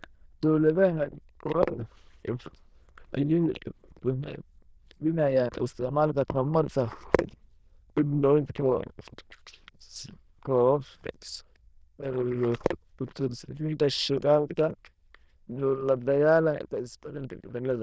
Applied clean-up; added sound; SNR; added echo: neural diffusion model UNIVERSE++.